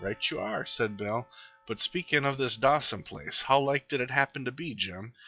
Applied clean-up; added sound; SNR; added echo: classical method log-MMSE.